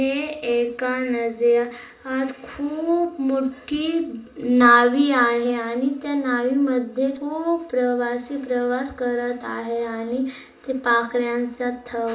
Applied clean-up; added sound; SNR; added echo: none; none; none; reverberation time 0.4 s.